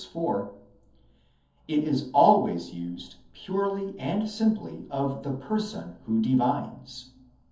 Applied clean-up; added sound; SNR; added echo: none; none; none; reverberation time 0.7 s.